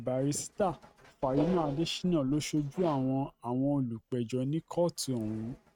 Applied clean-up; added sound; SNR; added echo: neural mask model RNNoise.